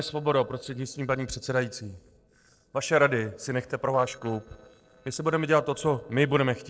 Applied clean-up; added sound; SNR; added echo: neural separator model SepFormer DNS4.